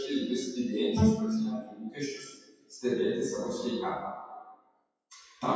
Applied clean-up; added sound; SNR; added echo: classical method WPE with log-MMSE.